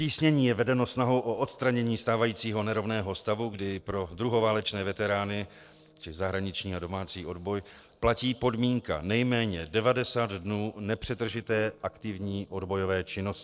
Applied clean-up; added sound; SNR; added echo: neural separator model SepFormer DNS4.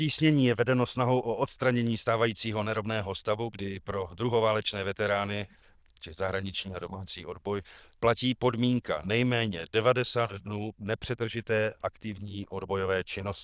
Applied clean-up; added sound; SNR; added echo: neural diffusion model UNIVERSE++.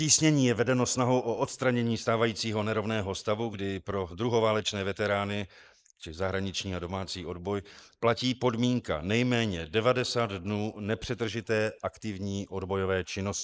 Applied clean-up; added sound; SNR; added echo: neural mask model Resemble Enhance denoiser.